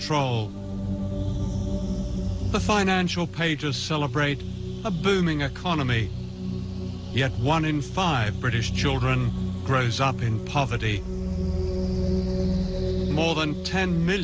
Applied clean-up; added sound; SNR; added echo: none; none; none; none.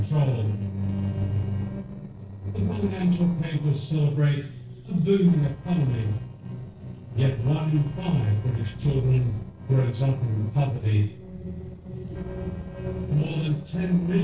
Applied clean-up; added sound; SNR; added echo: neural separator model SepFormer DNS4.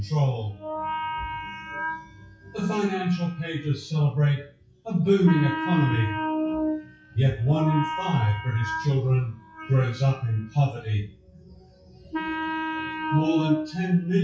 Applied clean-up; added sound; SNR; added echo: classical method WPE with log-MMSE.